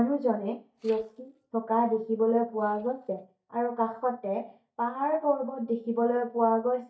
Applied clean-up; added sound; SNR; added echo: neural mask model DeepFilterNet 3.